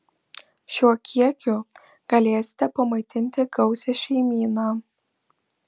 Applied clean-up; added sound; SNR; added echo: none; none; none; none.